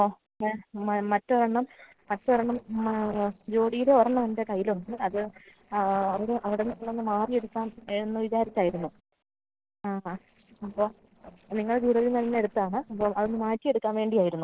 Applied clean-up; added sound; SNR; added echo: neural separator model SepFormer DNS4.